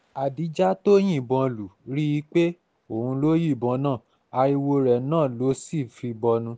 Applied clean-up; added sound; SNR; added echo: none; none; none; none.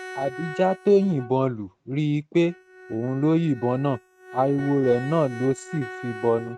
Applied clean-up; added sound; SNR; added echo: neural mask model RNNoise.